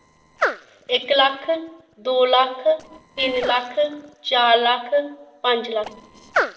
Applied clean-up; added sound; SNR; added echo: neural separator model SepFormer DNS4.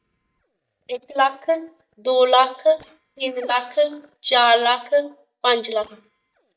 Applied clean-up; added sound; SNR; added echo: neural mask model DeepFilterNet 3.